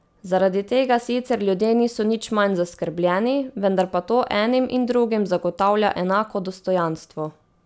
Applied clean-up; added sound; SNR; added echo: none; none; none; none.